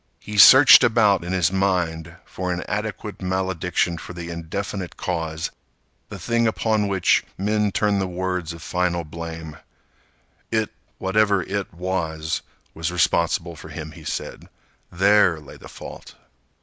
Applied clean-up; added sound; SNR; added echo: none; none; none; none.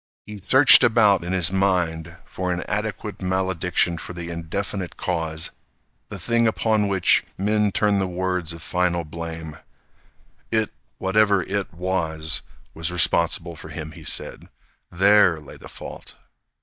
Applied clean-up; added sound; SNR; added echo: neural mask model DeepFilterNet 3.